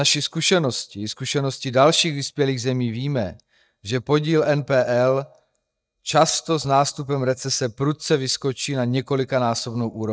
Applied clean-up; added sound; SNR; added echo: neural mask model DeepFilterNet 3.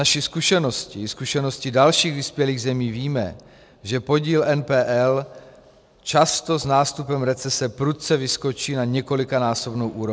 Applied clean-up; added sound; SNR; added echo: none; none; none; none.